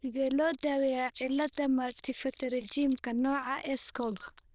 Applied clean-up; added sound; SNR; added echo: neural diffusion model UNIVERSE++.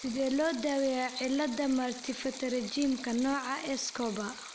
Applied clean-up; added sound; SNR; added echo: none; Stream; 14 dB; none.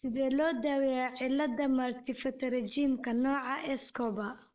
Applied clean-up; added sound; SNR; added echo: neural mask model Resemble Enhance denoiser.